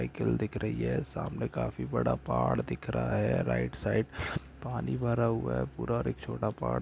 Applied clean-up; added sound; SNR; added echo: none; none; none; none.